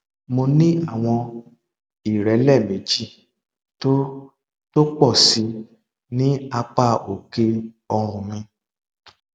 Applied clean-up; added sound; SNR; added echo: none; none; none; none.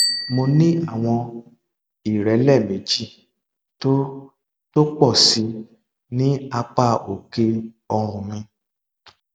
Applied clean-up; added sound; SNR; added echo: none; Bicycle bell; 14 dB; none.